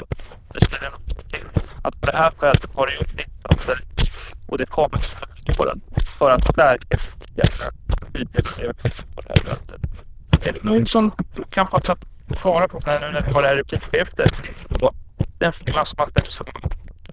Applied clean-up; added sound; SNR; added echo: neural diffusion model UNIVERSE++.